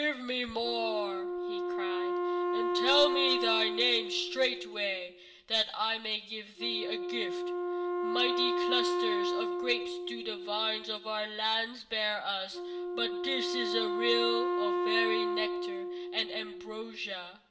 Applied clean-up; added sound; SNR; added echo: none; Wind instrument, woodwind instrument; 0 dB; reverberation time 0.7 s.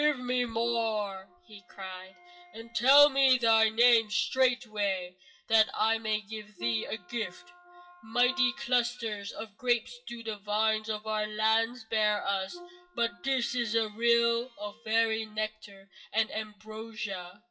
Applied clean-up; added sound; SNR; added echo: classical method WPE with log-MMSE.